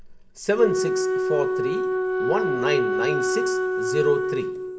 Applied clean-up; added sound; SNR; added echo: none; Wind instrument, woodwind instrument; -2 dB; reverberation time 1.9 s.